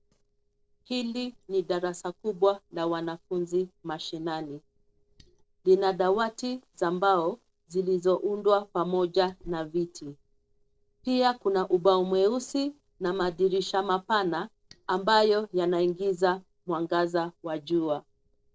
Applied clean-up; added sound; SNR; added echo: neural separator model SepFormer DNS4.